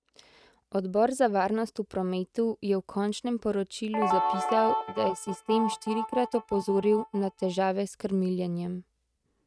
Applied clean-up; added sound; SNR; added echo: neural mask model RNNoise.